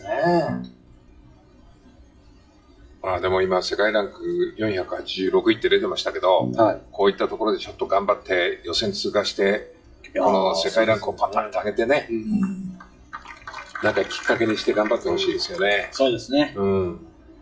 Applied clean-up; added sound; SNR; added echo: classical method WPE with log-MMSE.